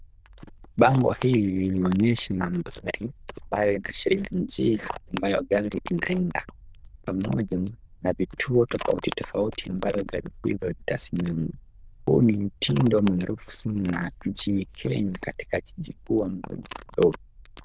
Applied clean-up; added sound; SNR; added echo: neural diffusion model UNIVERSE++.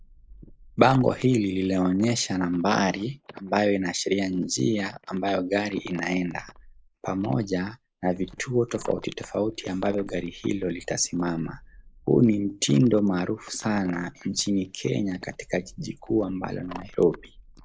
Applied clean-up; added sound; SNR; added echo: neural mask model Resemble Enhance denoiser.